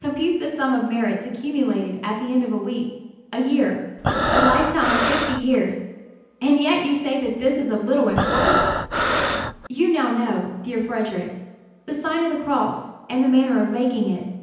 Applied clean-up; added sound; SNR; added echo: none; Breathing; -2 dB; reverberation time 0.9 s.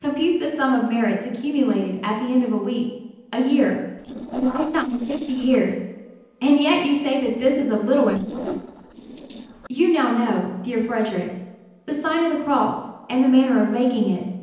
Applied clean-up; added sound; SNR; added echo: neural separator model SepFormer DNS4.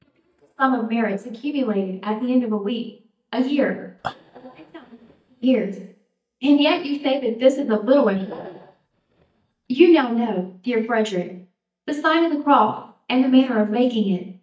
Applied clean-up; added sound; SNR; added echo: neural mask model DeepFilterNet 3.